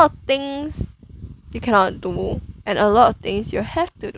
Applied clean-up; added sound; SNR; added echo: none; none; none; none.